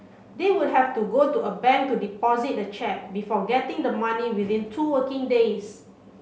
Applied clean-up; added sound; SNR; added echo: none; none; none; none.